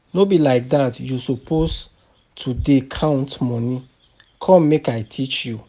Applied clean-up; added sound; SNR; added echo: none; none; none; none.